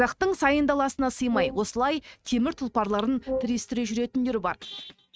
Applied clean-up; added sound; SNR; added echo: neural mask model RNNoise.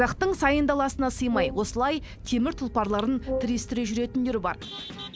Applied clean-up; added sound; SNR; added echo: none; Brass instrument; 11 dB; none.